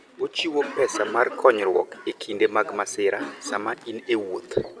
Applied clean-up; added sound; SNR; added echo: none; Cough; 14 dB; none.